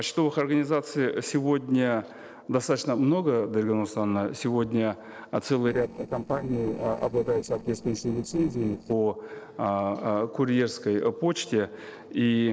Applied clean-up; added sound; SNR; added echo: neural separator model SepFormer DNS4.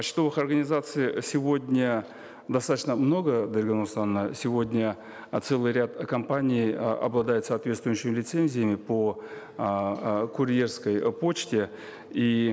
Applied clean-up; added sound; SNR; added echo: none; none; none; none.